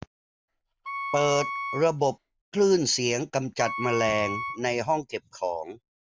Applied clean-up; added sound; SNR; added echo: none; Wind instrument, woodwind instrument; 7 dB; none.